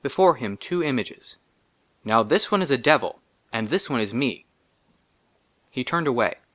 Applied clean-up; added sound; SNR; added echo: none; none; none; none.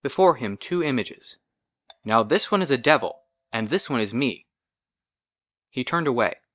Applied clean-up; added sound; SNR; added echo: neural mask model DeepFilterNet 3.